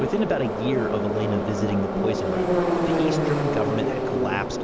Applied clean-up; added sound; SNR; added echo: none; Subway, metro, underground; -4 dB; none.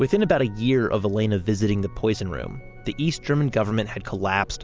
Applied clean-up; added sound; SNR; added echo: none; none; none; none.